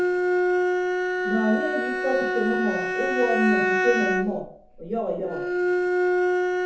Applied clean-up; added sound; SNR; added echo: none; Bowed string instrument; -4 dB; reverberation time 0.5 s.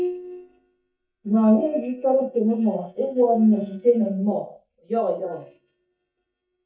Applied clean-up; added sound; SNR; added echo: neural mask model DeepFilterNet 3.